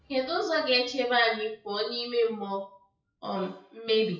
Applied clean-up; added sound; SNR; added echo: classical method WPE with log-MMSE.